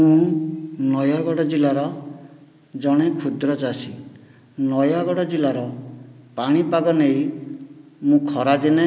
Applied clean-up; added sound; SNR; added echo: none; none; none; none.